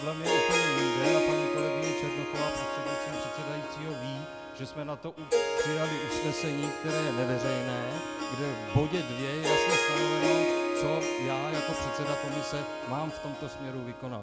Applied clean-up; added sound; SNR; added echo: none; Harp; -4 dB; none.